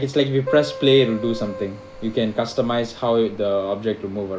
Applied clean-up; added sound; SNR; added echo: none; Keyboard (musical); 13 dB; none.